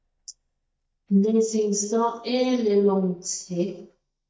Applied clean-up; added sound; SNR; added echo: neural mask model DeepFilterNet 3.